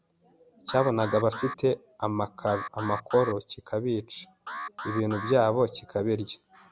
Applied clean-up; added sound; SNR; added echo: none; Alarm; 11 dB; none.